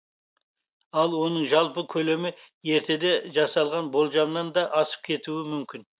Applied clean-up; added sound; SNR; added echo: none; none; none; none.